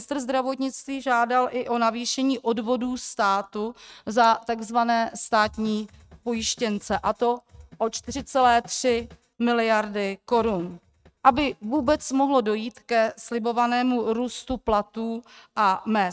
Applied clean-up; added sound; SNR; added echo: neural mask model RNNoise.